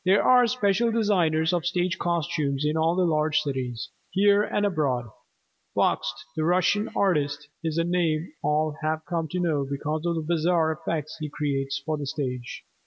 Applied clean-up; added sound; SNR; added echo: none; none; none; none.